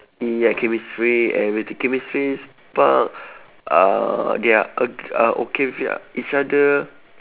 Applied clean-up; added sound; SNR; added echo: none; none; none; none.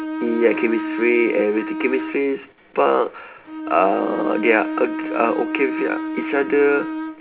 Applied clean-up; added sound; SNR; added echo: none; Bowed string instrument; 6 dB; reverberation time 0.3 s.